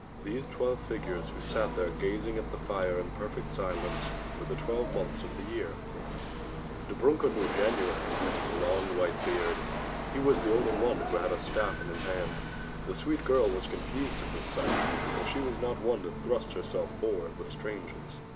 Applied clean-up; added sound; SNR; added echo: none; Rattle / Chatter / Hiss / Engine / Mechanisms; 3 dB; none.